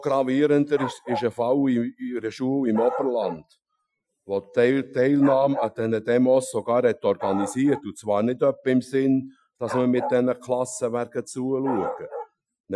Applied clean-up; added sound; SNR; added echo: classical method Wiener filter.